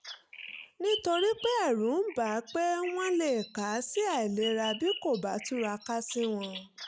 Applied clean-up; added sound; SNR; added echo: none; Bird vocalization, bird call, bird song; 12 dB; none.